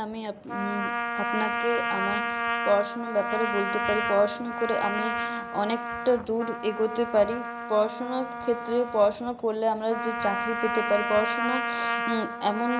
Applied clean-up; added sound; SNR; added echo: none; Trumpet; 3 dB; none.